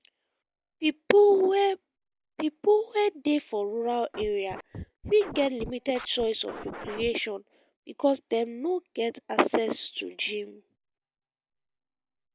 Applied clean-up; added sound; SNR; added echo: none; Scratching (performance technique); 13 dB; none.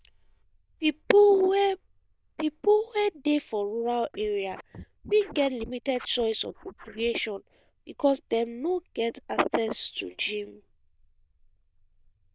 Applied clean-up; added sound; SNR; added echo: neural diffusion model UNIVERSE++.